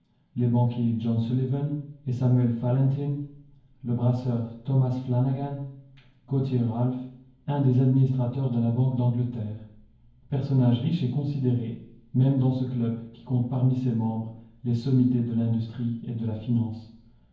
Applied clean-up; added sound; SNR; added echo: none; none; none; reverberation time 0.9 s.